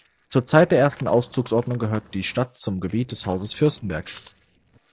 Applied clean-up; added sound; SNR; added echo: neural separator model SepFormer DNS4.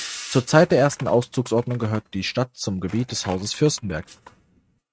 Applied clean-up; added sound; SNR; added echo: neural mask model RNNoise.